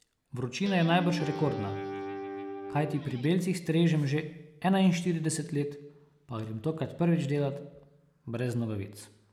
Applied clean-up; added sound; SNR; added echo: none; Guitar; 8 dB; none.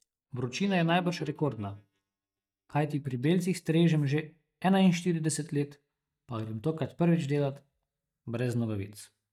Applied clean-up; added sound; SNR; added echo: neural mask model DeepFilterNet 3.